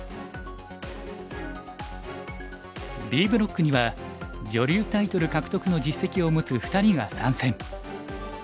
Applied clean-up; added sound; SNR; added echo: none; none; none; none.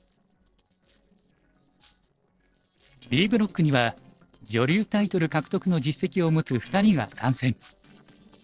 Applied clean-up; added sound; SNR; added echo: neural separator model SepFormer DNS4.